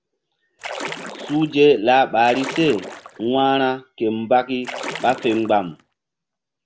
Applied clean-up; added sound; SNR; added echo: none; Splash, splatter; 13 dB; none.